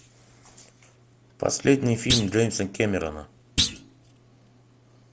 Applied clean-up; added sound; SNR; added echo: none; Thump, thud; 3 dB; none.